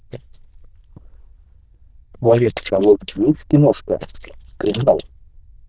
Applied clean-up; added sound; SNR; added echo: neural diffusion model UNIVERSE++.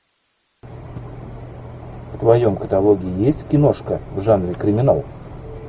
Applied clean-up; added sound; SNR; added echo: none; none; none; none.